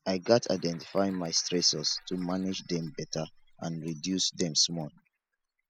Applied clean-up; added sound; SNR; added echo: classical method spectral subtraction.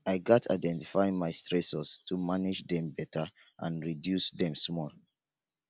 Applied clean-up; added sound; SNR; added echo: none; none; none; none.